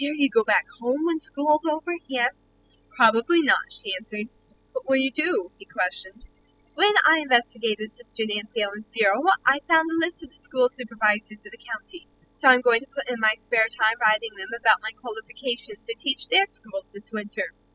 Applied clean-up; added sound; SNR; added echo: classical method spectral subtraction.